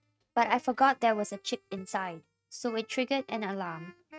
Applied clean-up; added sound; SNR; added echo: neural mask model RNNoise.